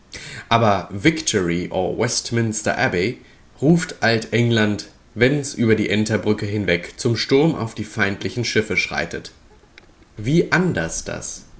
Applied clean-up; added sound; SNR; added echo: none; none; none; none.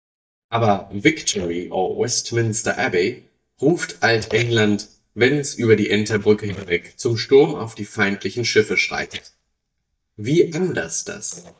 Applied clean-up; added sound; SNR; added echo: neural mask model DeepFilterNet 3.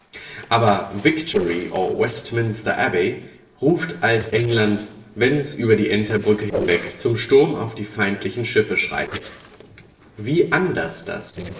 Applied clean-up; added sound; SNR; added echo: neural separator model SepFormer DNS4.